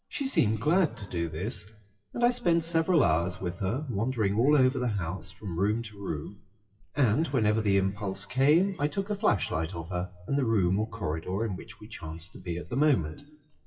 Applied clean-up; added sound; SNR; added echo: classical method WPE with log-MMSE.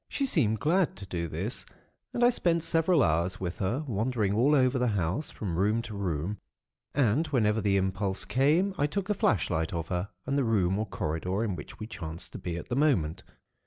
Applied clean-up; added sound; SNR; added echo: none; none; none; none.